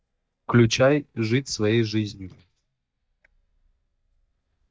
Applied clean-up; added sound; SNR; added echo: neural mask model DeepFilterNet 3.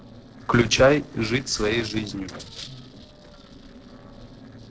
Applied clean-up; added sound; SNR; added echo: neural separator model SepFormer DNS4.